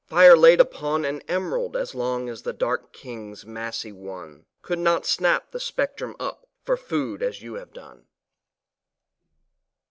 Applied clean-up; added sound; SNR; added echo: none; none; none; none.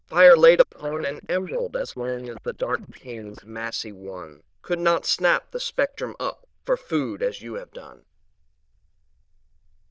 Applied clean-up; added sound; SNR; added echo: neural diffusion model UNIVERSE++.